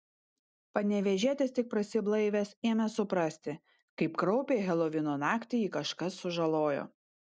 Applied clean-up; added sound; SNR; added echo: none; none; none; none.